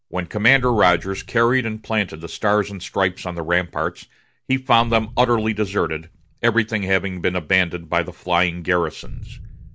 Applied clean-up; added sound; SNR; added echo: none; Boom; 17 dB; none.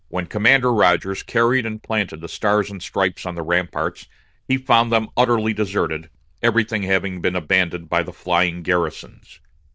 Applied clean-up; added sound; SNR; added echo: neural diffusion model UNIVERSE++.